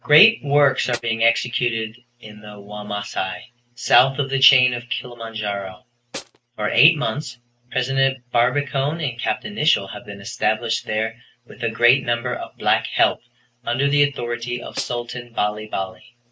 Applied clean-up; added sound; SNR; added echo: neural mask model RNNoise.